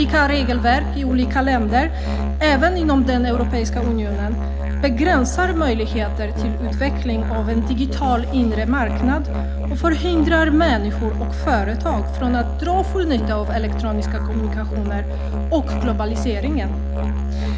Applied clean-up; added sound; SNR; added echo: none; Musical instrument; 0 dB; none.